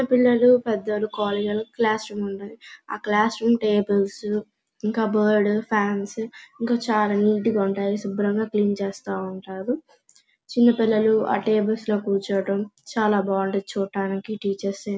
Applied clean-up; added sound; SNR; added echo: none; none; none; none.